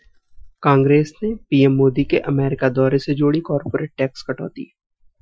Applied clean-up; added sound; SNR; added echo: classical method Wiener filter.